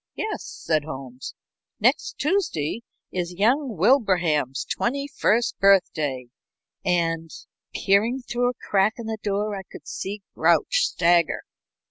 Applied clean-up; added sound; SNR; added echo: none; none; none; none.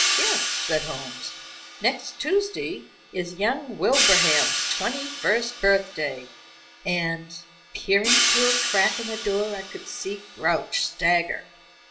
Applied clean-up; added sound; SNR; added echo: none; Hi-hat; 1 dB; reverberation time 0.5 s.